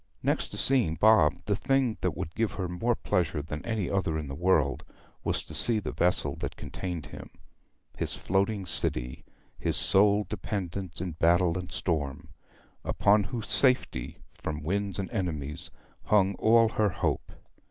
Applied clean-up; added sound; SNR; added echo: none; none; none; none.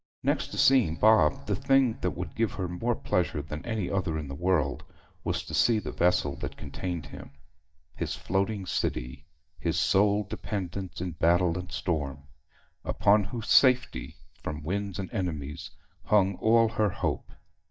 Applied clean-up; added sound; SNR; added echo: neural mask model DeepFilterNet 3.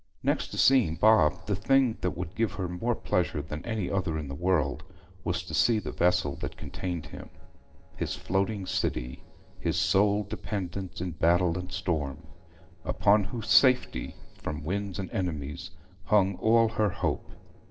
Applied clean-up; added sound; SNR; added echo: neural separator model SepFormer DNS4.